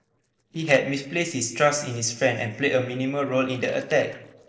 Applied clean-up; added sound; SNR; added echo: neural separator model SepFormer DNS4.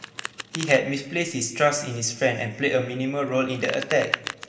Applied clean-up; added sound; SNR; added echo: none; Domestic sounds, home sounds; 12 dB; reverberation time 0.8 s.